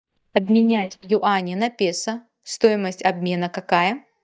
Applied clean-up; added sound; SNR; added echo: neural mask model DeepFilterNet 3.